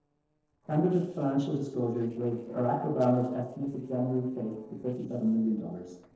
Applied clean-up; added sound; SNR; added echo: neural separator model SepFormer DNS4.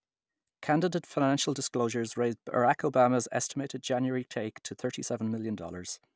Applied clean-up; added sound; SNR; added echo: none; none; none; none.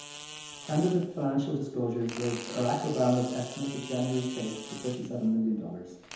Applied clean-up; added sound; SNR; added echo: none; Fart; 14 dB; reverberation time 0.9 s.